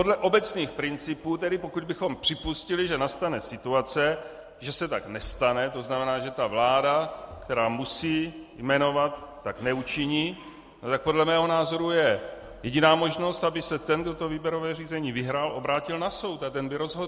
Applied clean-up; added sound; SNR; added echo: none; none; none; none.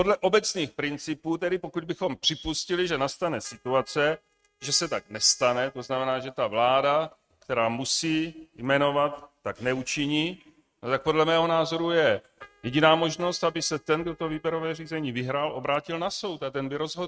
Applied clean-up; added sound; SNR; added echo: neural mask model RNNoise.